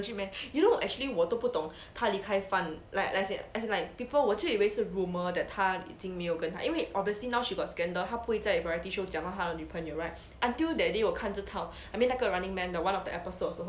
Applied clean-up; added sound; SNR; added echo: none; none; none; none.